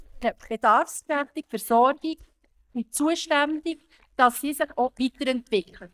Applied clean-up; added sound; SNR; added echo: neural mask model DeepFilterNet 3.